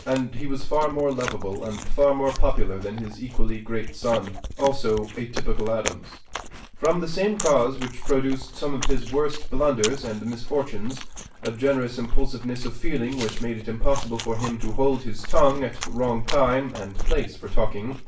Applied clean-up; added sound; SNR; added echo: none; Chewing, mastication; 16 dB; reverberation time 0.3 s.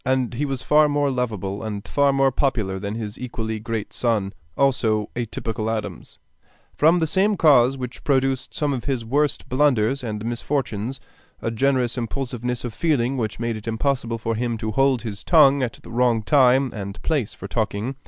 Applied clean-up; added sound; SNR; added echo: none; none; none; none.